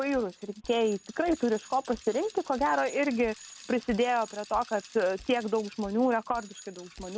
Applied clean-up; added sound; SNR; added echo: none; Bicycle; 20 dB; none.